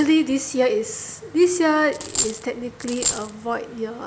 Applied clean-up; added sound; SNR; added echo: none; Coin (dropping); 5 dB; none.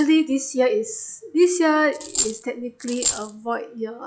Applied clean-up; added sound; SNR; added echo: classical method log-MMSE.